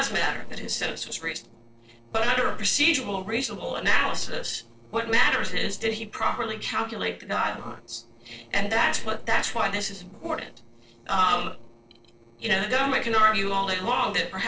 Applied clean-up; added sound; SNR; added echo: neural separator model SepFormer DNS4.